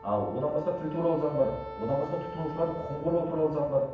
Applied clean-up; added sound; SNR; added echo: none; Wind instrument, woodwind instrument; 14 dB; reverberation time 0.9 s.